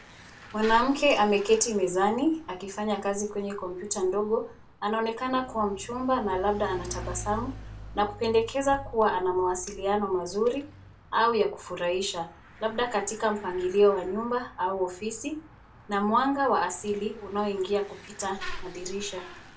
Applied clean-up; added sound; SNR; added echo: none; Mechanisms / Bicycle; 16 dB; reverberation time 0.2 s.